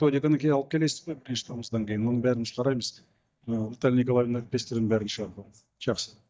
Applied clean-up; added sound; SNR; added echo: neural mask model DeepFilterNet 3.